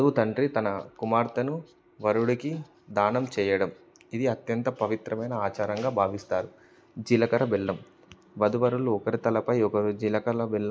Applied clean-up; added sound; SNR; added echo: none; none; none; none.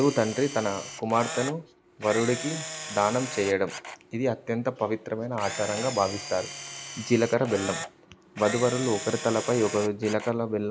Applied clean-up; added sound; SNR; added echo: none; Camera; 10 dB; none.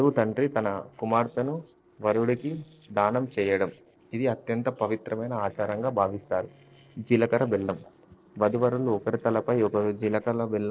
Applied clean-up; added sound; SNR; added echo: neural separator model SepFormer DNS4.